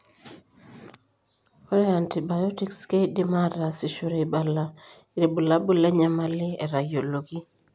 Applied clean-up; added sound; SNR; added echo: none; none; none; none.